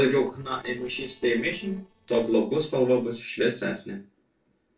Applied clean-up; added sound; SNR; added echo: neural separator model SepFormer DNS4.